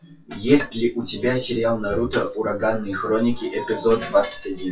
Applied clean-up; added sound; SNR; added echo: classical method WPE with log-MMSE.